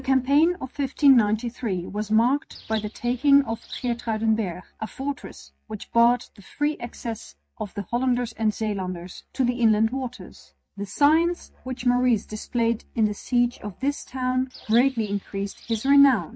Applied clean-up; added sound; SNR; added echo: neural mask model RNNoise.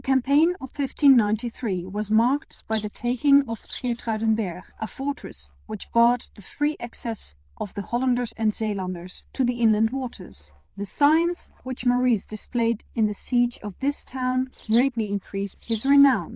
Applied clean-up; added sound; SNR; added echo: neural diffusion model UNIVERSE++.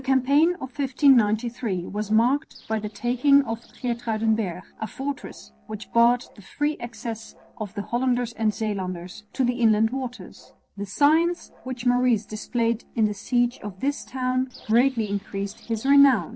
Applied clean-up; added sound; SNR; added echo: neural separator model SepFormer DNS4.